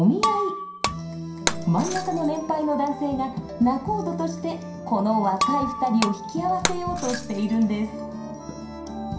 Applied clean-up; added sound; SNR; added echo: none; Shatter; 6 dB; reverberation time 0.5 s.